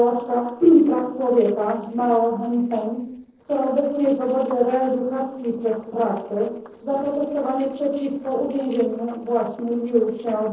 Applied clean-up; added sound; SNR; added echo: neural separator model SepFormer DNS4.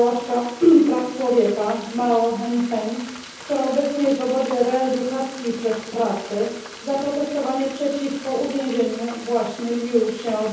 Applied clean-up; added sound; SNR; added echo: none; Frying (food); 17 dB; reverberation time 0.9 s.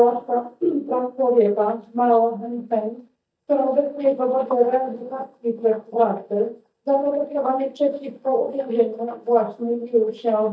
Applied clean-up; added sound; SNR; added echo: neural mask model DeepFilterNet 3.